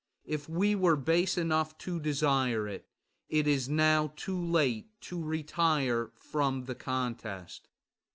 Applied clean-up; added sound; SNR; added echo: none; none; none; none.